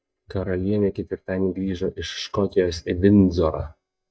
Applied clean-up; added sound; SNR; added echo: neural mask model DeepFilterNet 3.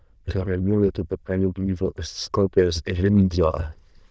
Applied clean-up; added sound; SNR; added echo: neural diffusion model UNIVERSE++.